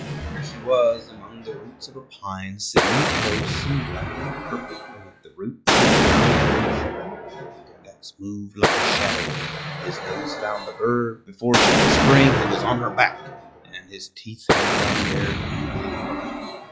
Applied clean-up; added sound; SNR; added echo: classical method log-MMSE.